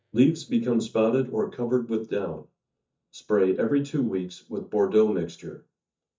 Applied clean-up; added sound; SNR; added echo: neural mask model DeepFilterNet 3.